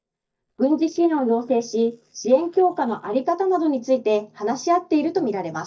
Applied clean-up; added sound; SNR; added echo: neural mask model DeepFilterNet 3.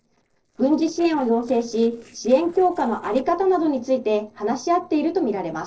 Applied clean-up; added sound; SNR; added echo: neural separator model SepFormer DNS4.